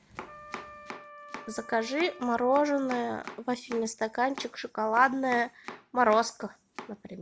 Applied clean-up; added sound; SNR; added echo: none; Wind instrument, woodwind instrument + Domestic sounds, home sounds; 16 dB; none.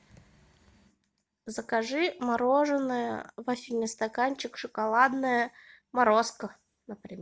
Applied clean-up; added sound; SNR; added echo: none; none; none; none.